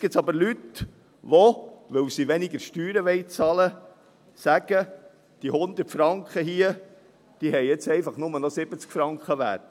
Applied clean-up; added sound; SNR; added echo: none; none; none; none.